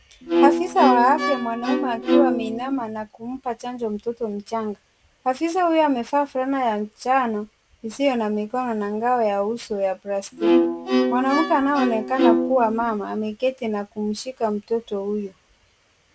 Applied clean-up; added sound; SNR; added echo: none; Bowed string instrument; -2 dB; none.